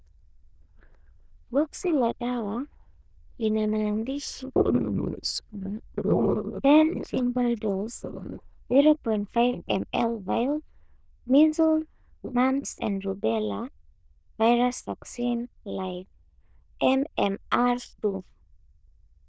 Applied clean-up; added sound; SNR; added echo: neural diffusion model UNIVERSE++.